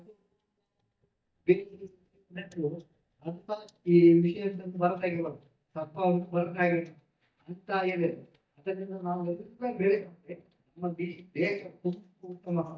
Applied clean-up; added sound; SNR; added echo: neural mask model DeepFilterNet 3.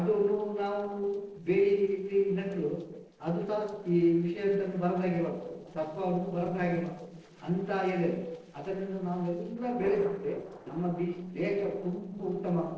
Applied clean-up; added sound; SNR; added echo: neural separator model SepFormer DNS4.